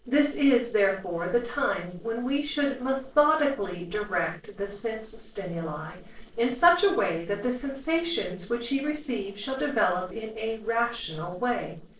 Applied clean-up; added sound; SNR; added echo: neural separator model SepFormer DNS4.